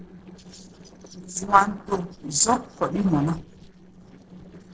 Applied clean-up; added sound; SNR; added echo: neural separator model SepFormer DNS4.